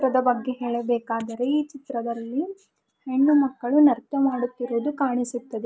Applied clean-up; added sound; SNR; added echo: none; none; none; none.